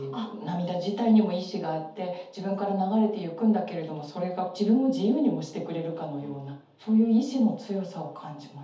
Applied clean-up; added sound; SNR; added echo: none; none; none; reverberation time 0.6 s.